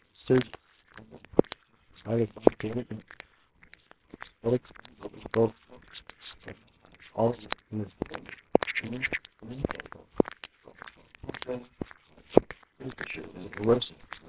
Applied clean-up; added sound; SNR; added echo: neural separator model SepFormer WHAMR!.